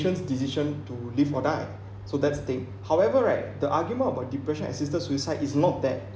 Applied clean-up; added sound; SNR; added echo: none; none; none; none.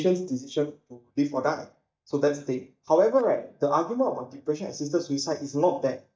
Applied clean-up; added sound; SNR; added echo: neural mask model DeepFilterNet 3.